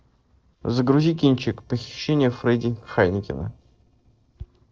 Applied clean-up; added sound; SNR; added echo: neural separator model SepFormer DNS4.